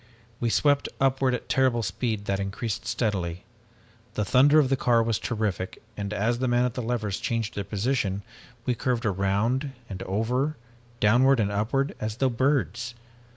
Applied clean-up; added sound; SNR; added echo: none; none; none; none.